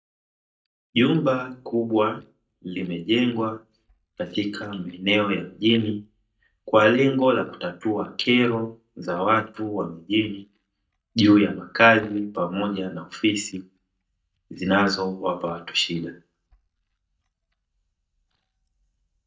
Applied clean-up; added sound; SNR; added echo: neural mask model DeepFilterNet 3.